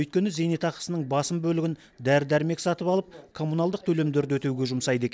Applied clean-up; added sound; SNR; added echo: none; none; none; none.